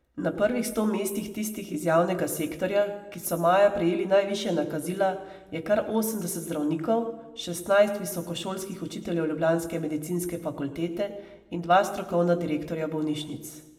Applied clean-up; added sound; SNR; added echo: none; none; none; reverberation time 0.7 s.